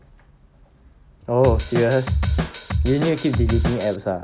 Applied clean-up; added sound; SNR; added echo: none; Drum kit; 0 dB; none.